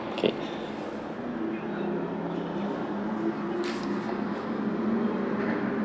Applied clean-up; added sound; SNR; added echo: none; none; none; none.